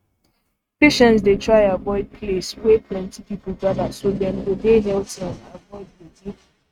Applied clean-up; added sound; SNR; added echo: neural mask model RNNoise.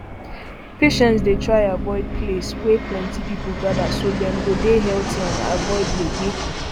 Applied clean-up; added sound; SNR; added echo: none; Fixed-wing aircraft, airplane + Piano; 3 dB; none.